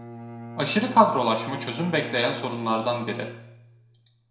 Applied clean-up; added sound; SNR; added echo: none; Bowed string instrument; 12 dB; reverberation time 0.6 s.